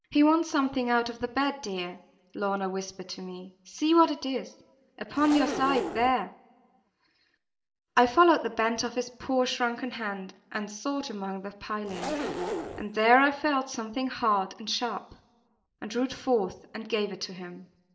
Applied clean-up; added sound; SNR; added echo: none; Zipper (clothing); 5 dB; reverberation time 0.6 s.